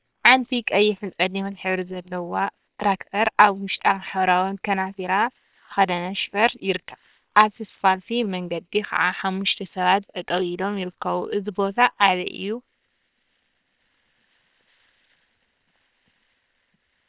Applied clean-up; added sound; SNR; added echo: neural separator model SepFormer WHAM!.